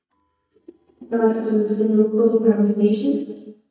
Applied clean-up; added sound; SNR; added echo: neural mask model DeepFilterNet 3.